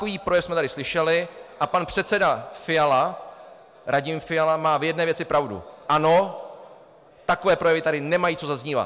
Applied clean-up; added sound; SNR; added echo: none; none; none; none.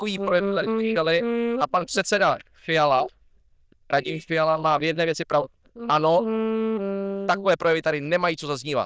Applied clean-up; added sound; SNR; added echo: neural diffusion model UNIVERSE++.